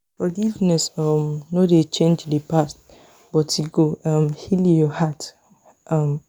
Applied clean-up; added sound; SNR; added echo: none; none; none; none.